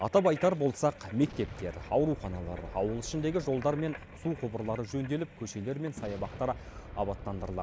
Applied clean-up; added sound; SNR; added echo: none; Boom; 15 dB; none.